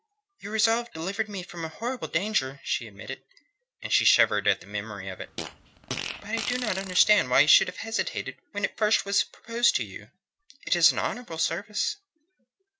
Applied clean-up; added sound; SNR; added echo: none; Fart; 8 dB; none.